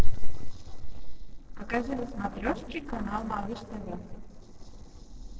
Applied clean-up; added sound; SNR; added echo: neural separator model SepFormer DNS4.